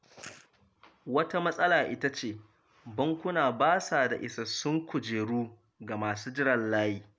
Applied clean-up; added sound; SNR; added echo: none; none; none; none.